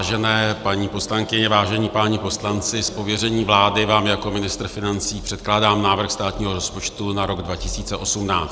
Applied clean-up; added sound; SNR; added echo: none; none; none; none.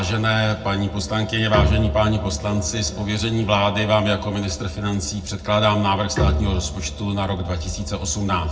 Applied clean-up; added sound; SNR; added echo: none; Bowed string instrument; 8 dB; reverberation time 0.3 s.